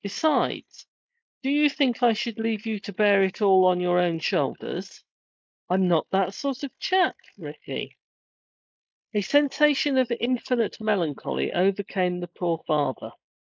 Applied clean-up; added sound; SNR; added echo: neural mask model Resemble Enhance denoiser.